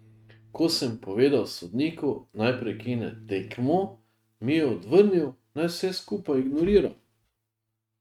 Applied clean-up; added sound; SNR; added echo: neural mask model RNNoise.